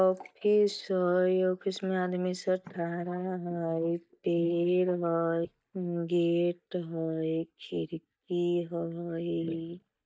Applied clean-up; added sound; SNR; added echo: neural mask model DeepFilterNet 3.